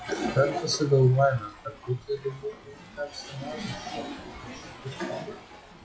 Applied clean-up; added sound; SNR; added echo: classical method log-MMSE.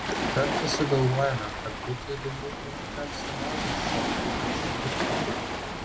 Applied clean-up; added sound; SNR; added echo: none; Waves, surf; -2 dB; none.